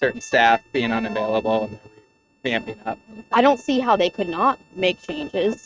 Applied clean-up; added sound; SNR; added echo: neural mask model RNNoise.